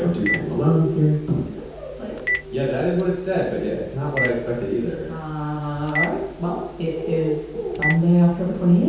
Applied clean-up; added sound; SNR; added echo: none; Telephone; 10 dB; reverberation time 0.9 s.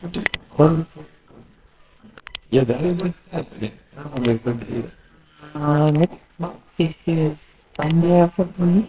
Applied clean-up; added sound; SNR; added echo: neural separator model SepFormer WHAMR!.